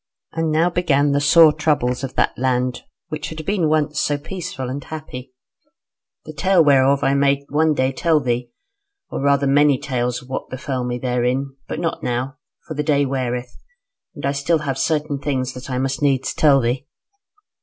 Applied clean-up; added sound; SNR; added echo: none; none; none; none.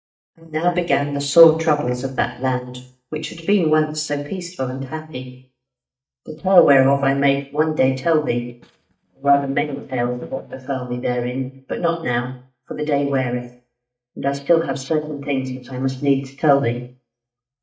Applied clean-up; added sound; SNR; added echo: neural mask model DeepFilterNet 3.